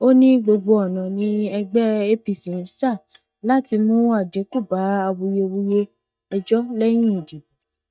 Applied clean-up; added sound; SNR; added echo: neural mask model DeepFilterNet 3.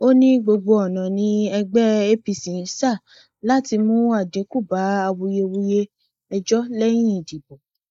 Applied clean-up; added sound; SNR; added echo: neural mask model Resemble Enhance denoiser.